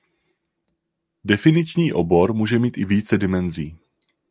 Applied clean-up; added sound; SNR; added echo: none; none; none; none.